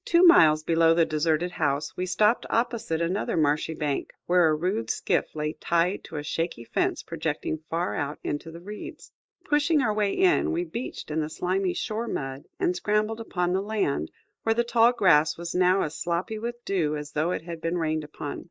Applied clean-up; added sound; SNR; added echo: neural mask model Resemble Enhance denoiser.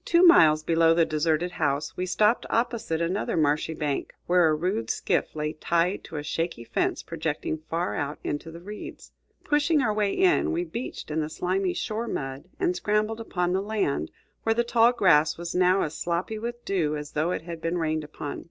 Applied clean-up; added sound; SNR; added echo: none; none; none; none.